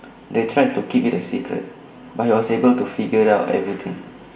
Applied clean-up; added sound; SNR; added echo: none; none; none; reverberation time 1.6 s.